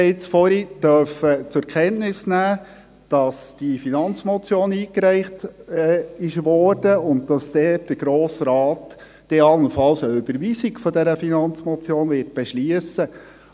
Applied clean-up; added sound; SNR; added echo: none; none; none; none.